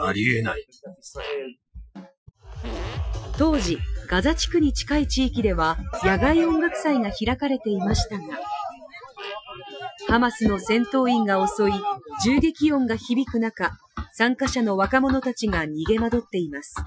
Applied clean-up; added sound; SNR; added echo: classical method Wiener filter.